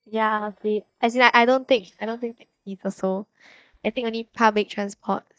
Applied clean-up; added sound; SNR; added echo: neural mask model DeepFilterNet 3.